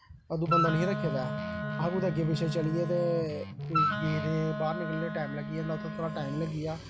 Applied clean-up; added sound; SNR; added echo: none; Wind instrument, woodwind instrument + Guitar; 2 dB; none.